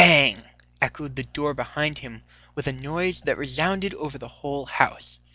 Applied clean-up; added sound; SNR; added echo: none; none; none; none.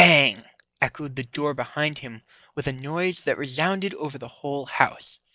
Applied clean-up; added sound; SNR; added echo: neural mask model Resemble Enhance denoiser.